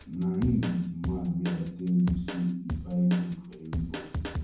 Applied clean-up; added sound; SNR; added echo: none; Drum kit; 7 dB; reverberation time 0.9 s.